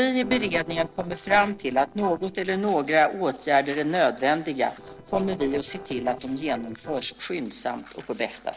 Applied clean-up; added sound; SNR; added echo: neural separator model SepFormer DNS4.